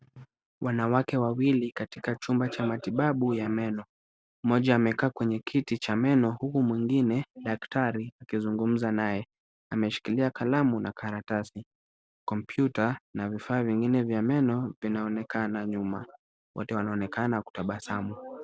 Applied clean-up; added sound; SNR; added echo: none; none; none; none.